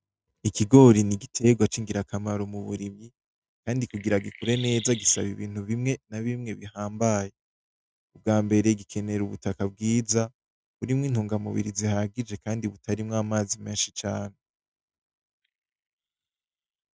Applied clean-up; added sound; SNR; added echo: neural mask model RNNoise.